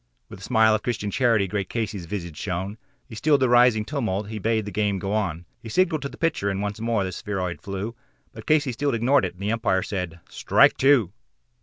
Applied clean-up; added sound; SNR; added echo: none; none; none; none.